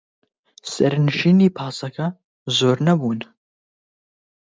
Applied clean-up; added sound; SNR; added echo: none; none; none; none.